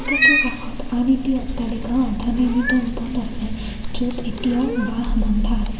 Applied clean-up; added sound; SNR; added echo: none; Cat; 1 dB; reverberation time 1.8 s.